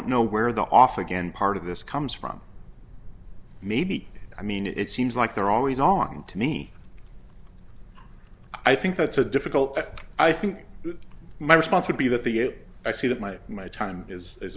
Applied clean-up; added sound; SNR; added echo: none; none; none; none.